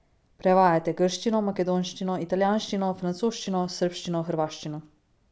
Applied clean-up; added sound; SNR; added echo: none; none; none; none.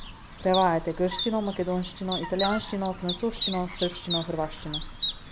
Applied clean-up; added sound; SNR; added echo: none; Chirp, tweet; 1 dB; none.